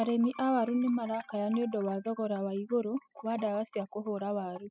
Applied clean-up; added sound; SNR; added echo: classical method spectral subtraction.